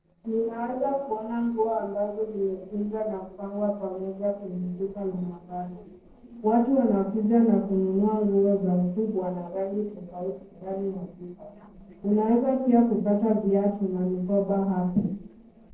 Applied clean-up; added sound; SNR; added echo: neural separator model SepFormer DNS4.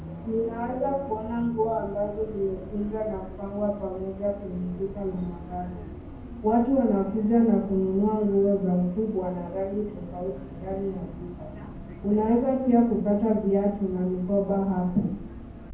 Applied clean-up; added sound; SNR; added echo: none; Bus; 13 dB; reverberation time 0.9 s.